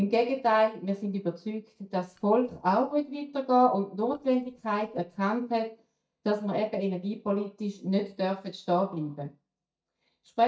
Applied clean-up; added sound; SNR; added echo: neural mask model DeepFilterNet 3.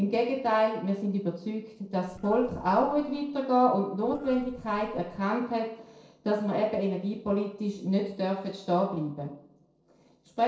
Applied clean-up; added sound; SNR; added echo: neural separator model SepFormer DNS4.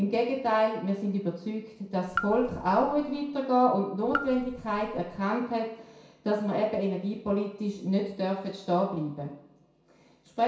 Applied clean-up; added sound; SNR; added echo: none; Raindrop / Drip; 10 dB; reverberation time 0.6 s.